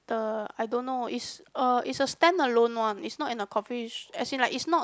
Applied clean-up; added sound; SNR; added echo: none; none; none; none.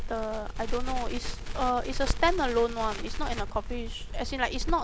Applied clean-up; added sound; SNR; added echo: none; Crackle; 0 dB; none.